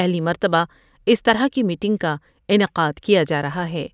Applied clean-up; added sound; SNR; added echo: none; none; none; none.